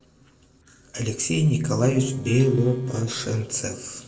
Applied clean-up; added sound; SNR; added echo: neural separator model SepFormer DNS4.